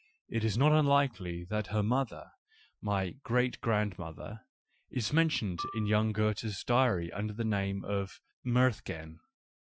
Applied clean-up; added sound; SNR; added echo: classical method Wiener filter.